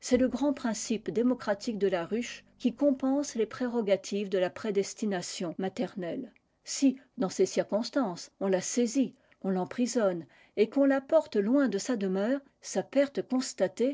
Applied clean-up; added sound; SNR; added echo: neural separator model SepFormer DNS4.